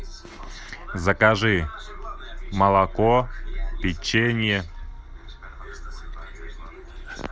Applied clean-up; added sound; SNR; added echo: none; none; none; none.